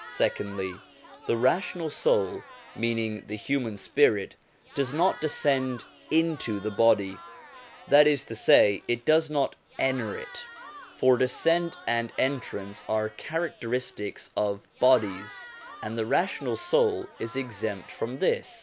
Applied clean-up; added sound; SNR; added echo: none; Crowd / Cheering; 20 dB; none.